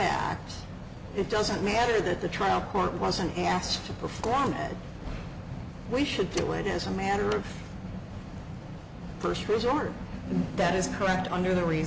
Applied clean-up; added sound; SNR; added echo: none; none; none; none.